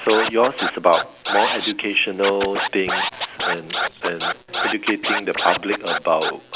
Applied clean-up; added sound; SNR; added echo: none; Scratching (performance technique); 3 dB; none.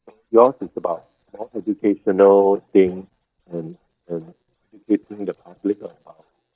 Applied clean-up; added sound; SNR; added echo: neural mask model DeepFilterNet 3.